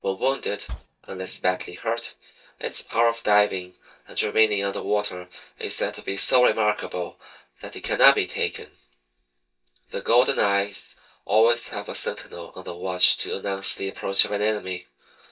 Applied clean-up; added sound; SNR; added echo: neural mask model DeepFilterNet 3.